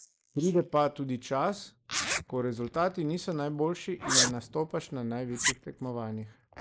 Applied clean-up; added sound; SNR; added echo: neural mask model Resemble Enhance denoiser.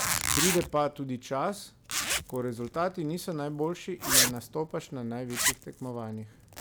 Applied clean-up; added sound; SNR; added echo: none; Zipper (clothing); 0 dB; none.